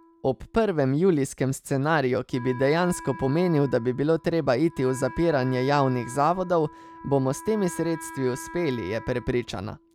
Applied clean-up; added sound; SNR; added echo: none; Wind instrument, woodwind instrument; 18 dB; none.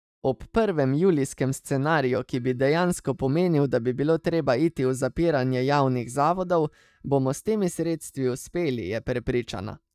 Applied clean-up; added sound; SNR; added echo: neural mask model DeepFilterNet 3.